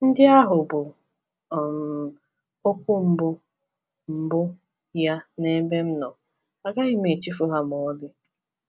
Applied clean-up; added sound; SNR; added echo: none; none; none; none.